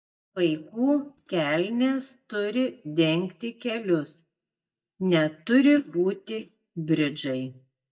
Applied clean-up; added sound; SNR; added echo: neural mask model DeepFilterNet 3.